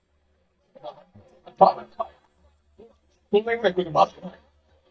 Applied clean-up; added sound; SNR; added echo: neural mask model DeepFilterNet 3.